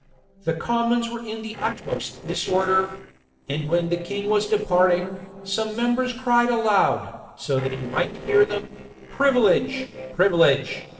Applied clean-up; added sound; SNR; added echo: neural separator model SepFormer DNS4.